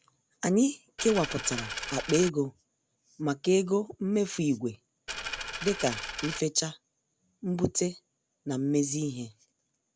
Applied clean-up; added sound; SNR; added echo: none; Coin (dropping); 6 dB; none.